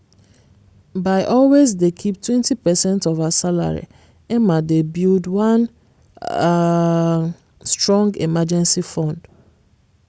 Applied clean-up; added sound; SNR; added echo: none; none; none; none.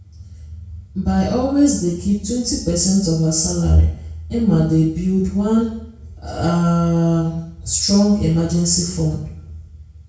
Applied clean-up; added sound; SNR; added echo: none; none; none; reverberation time 0.6 s.